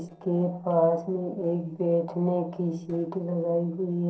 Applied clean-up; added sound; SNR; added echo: neural separator model SepFormer DNS4.